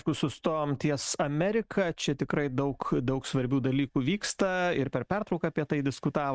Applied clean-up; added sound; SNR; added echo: neural mask model RNNoise.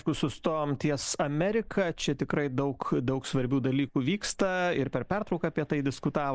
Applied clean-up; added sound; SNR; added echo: neural mask model Resemble Enhance denoiser.